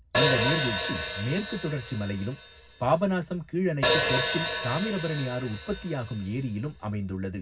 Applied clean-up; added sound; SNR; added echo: none; Hi-hat; 1 dB; reverberation time 0.4 s.